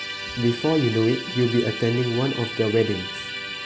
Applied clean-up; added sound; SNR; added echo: none; Musical instrument; 9 dB; none.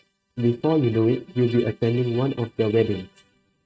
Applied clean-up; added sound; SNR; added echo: neural mask model RNNoise.